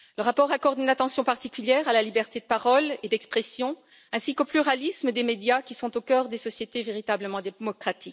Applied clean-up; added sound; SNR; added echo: none; none; none; none.